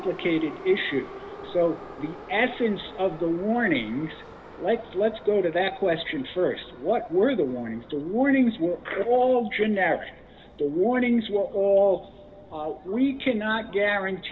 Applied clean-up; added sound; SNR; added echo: none; Subway, metro, underground; 19 dB; reverberation time 1.1 s.